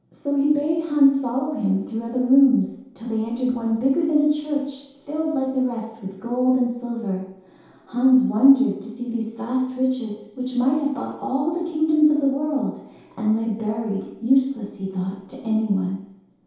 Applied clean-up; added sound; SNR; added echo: none; none; none; reverberation time 0.8 s.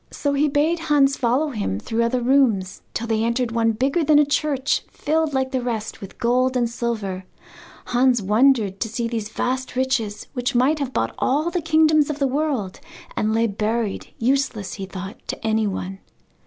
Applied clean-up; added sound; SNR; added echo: none; none; none; none.